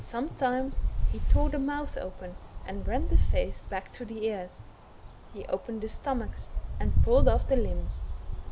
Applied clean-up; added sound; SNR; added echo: none; Wind; -5 dB; none.